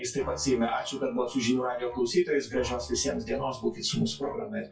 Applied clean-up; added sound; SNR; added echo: classical method WPE with log-MMSE.